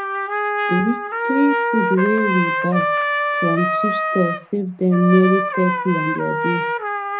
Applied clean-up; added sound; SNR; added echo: none; Trumpet; 1 dB; reverberation time 0.4 s.